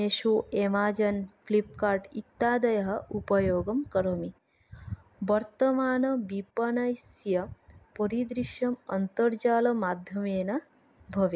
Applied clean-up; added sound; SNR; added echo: none; none; none; none.